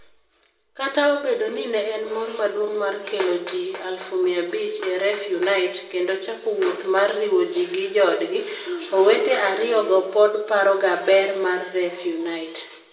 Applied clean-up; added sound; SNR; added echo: none; Animal; 18 dB; reverberation time 0.8 s.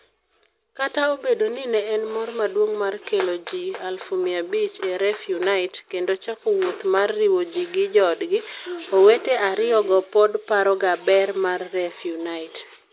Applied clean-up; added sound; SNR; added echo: none; none; none; none.